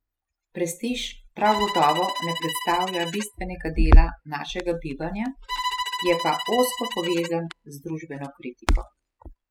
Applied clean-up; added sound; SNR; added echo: classical method spectral subtraction.